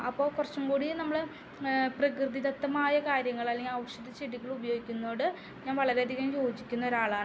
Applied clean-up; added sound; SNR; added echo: none; none; none; none.